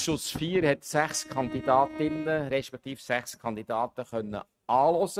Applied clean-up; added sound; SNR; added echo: neural mask model RNNoise.